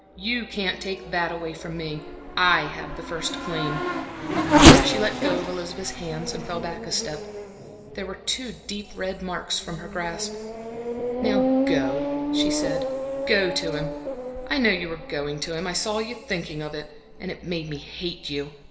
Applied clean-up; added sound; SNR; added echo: none; Race car, auto racing / Accelerating, revving, vroom; -3 dB; reverberation time 2.8 s.